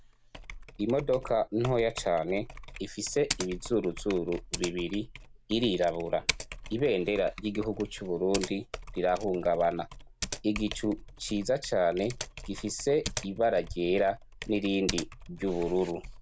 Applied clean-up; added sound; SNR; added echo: none; Typing; 11 dB; none.